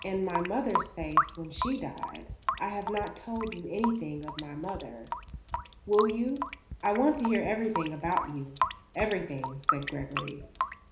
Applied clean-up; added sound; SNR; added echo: none; Drip / Sink (filling or washing) / Water tap, faucet; 3 dB; reverberation time 0.5 s.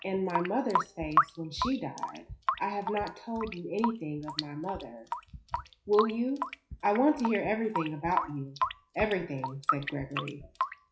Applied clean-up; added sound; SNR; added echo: classical method WPE with log-MMSE.